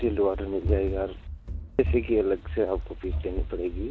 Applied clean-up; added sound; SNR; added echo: none; Run; 4 dB; none.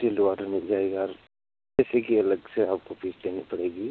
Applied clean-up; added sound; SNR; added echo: none; none; none; none.